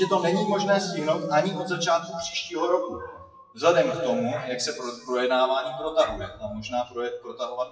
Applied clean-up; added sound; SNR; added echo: classical method WPE with log-MMSE.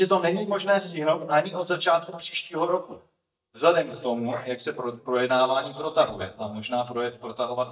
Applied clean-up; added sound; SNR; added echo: neural mask model DeepFilterNet 3.